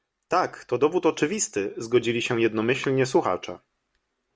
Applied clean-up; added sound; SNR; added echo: none; none; none; none.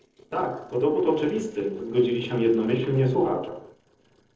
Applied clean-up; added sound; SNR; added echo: neural separator model SepFormer DNS4.